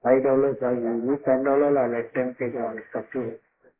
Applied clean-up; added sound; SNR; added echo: neural mask model Resemble Enhance denoiser.